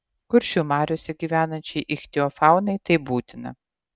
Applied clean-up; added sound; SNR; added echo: none; none; none; none.